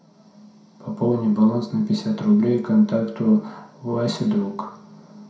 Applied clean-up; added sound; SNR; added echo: none; none; none; reverberation time 0.5 s.